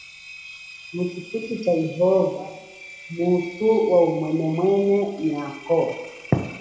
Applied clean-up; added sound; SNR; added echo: none; Engine; 19 dB; reverberation time 0.7 s.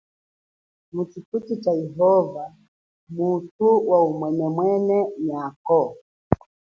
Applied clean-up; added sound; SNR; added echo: none; none; none; none.